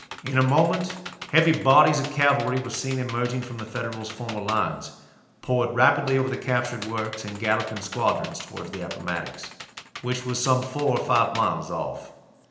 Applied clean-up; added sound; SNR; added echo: none; Computer keyboard; 16 dB; reverberation time 0.8 s.